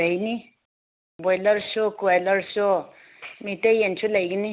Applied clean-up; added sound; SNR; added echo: none; none; none; none.